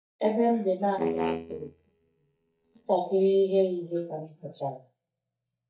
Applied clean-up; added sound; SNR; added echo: neural mask model DeepFilterNet 3.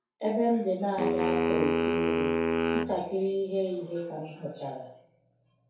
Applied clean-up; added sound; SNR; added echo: none; Wind instrument, woodwind instrument; -2 dB; reverberation time 2.2 s.